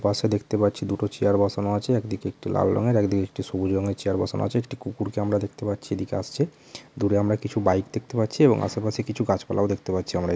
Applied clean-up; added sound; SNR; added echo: none; none; none; none.